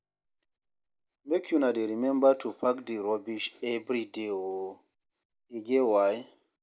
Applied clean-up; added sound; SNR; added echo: none; none; none; none.